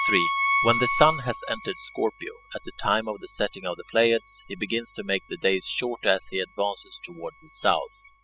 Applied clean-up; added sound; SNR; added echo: classical method spectral subtraction.